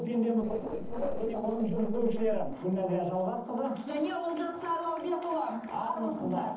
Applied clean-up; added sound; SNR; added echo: neural separator model SepFormer DNS4.